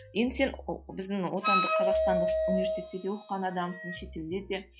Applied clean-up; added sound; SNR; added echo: classical method log-MMSE.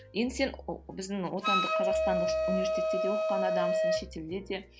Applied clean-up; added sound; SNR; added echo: none; Wind instrument, woodwind instrument; -5 dB; none.